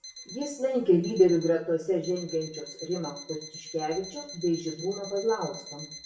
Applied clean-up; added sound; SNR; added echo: none; Alarm; 16 dB; reverberation time 0.6 s.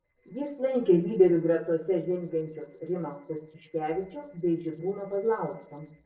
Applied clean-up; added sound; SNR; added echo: neural separator model SepFormer DNS4.